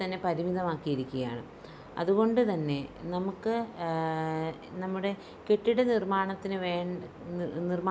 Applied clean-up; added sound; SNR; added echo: none; none; none; none.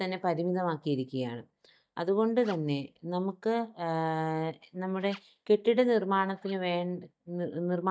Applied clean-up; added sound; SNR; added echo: neural mask model DeepFilterNet 3.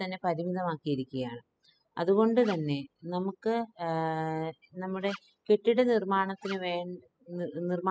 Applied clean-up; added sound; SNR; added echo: classical method spectral subtraction.